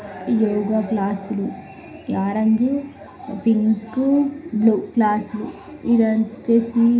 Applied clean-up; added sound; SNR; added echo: none; none; none; reverberation time 0.5 s.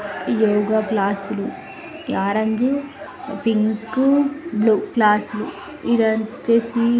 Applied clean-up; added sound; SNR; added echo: none; none; none; none.